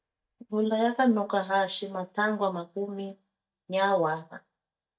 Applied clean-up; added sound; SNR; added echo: neural mask model DeepFilterNet 3.